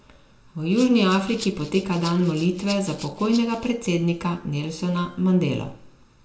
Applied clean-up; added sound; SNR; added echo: none; Rattle (instrument); 17 dB; reverberation time 0.3 s.